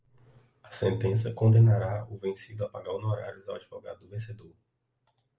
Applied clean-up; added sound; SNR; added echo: none; none; none; none.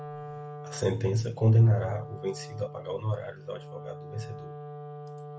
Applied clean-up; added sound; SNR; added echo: none; Wind instrument, woodwind instrument; 13 dB; none.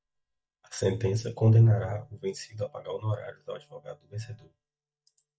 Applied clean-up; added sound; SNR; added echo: neural mask model DeepFilterNet 3.